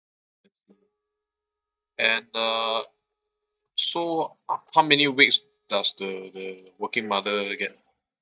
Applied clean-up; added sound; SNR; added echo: neural mask model DeepFilterNet 3.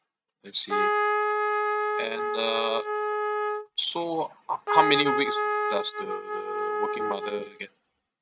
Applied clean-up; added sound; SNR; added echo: neural mask model RNNoise.